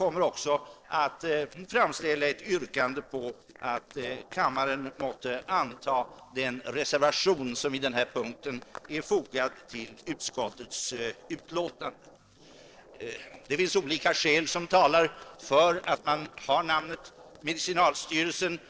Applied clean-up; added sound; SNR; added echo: neural separator model SepFormer DNS4.